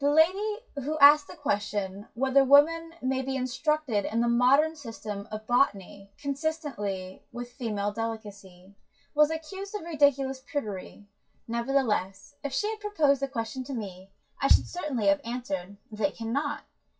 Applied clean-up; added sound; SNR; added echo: classical method WPE with log-MMSE.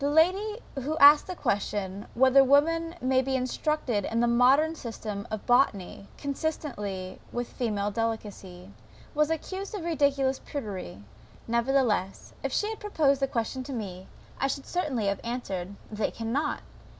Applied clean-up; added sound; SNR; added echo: none; none; none; none.